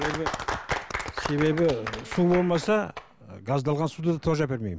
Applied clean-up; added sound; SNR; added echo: none; none; none; none.